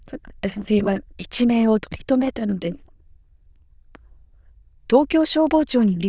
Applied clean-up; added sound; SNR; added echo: neural diffusion model UNIVERSE++.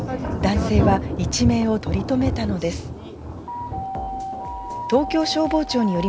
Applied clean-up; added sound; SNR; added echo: none; Thunder; 4 dB; none.